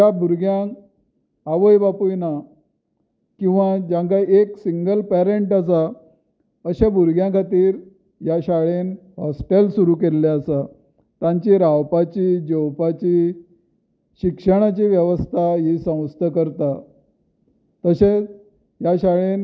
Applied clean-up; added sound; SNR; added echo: none; none; none; none.